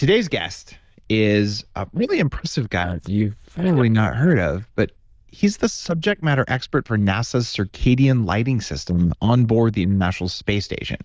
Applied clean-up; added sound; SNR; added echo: neural diffusion model UNIVERSE++.